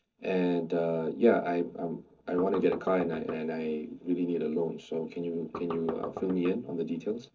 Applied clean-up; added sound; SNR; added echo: neural separator model SepFormer DNS4.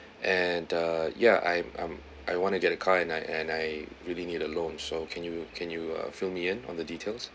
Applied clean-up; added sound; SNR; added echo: none; none; none; none.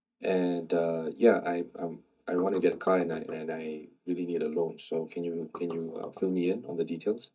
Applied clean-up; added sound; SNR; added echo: neural mask model DeepFilterNet 3.